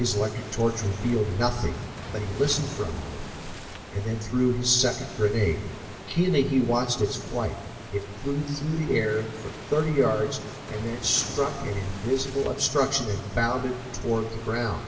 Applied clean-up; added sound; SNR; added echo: none; Waves, surf; 13 dB; reverberation time 2.6 s.